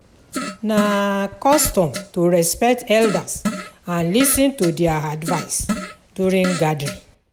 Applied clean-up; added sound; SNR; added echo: none; Fart; 10 dB; none.